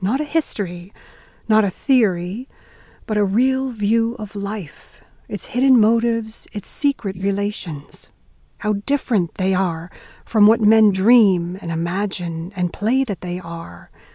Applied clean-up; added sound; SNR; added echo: neural mask model Resemble Enhance denoiser.